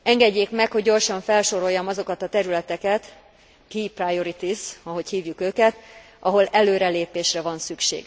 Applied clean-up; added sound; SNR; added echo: none; none; none; none.